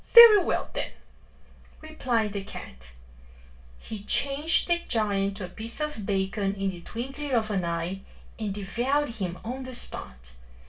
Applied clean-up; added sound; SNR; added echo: none; none; none; reverberation time 0.2 s.